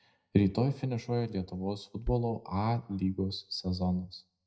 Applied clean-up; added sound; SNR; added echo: neural mask model DeepFilterNet 3.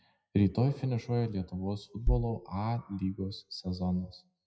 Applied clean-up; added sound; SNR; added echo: classical method WPE with log-MMSE.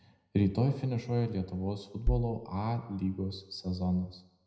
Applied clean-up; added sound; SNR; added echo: none; Bass drum; 0 dB; reverberation time 0.8 s.